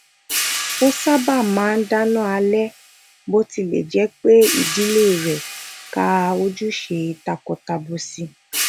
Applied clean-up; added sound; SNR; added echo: none; Hi-hat; 9 dB; none.